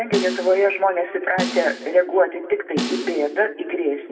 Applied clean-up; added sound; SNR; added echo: none; Snare drum; 10 dB; reverberation time 1.3 s.